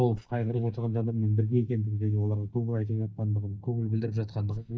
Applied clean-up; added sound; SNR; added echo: neural mask model DeepFilterNet 3.